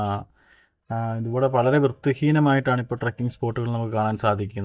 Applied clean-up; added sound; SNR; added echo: neural mask model DeepFilterNet 3.